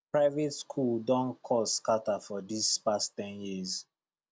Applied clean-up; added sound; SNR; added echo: none; none; none; none.